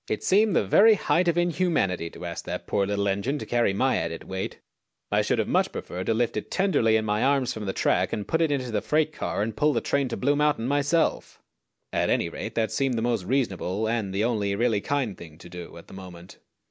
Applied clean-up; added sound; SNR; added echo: none; none; none; none.